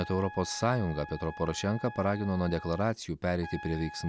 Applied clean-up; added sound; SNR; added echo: none; Trumpet; 15 dB; none.